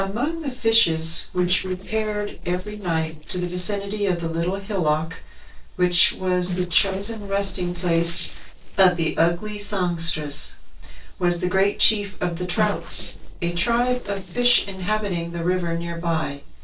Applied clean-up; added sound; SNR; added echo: neural separator model SepFormer DNS4.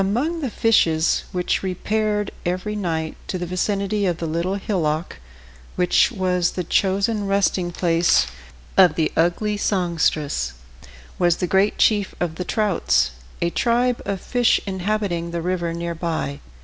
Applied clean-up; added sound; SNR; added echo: none; none; none; none.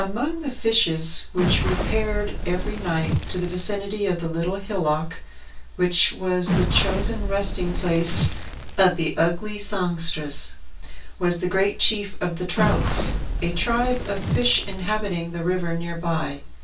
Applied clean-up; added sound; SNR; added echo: none; Crackle; 3 dB; reverberation time 0.1 s.